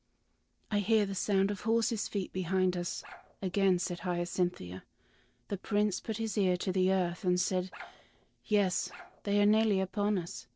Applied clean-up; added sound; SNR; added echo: neural separator model SepFormer DNS4.